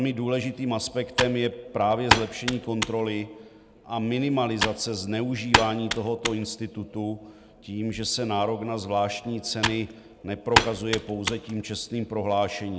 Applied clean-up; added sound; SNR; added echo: none; Computer keyboard; 2 dB; none.